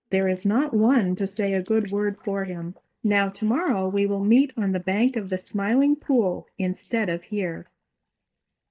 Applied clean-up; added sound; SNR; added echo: neural mask model DeepFilterNet 3.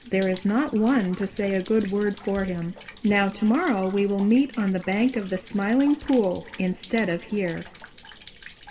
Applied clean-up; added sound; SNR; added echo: none; Rain; 20 dB; reverberation time 2.8 s.